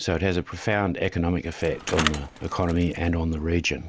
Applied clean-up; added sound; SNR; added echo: none; Bicycle; 9 dB; none.